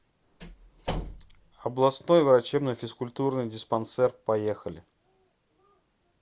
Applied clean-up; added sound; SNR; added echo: none; none; none; none.